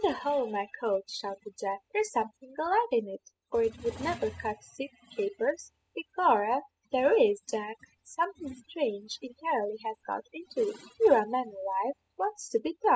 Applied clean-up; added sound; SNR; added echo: classical method spectral subtraction.